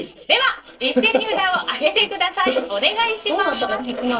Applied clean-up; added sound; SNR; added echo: neural separator model SepFormer DNS4.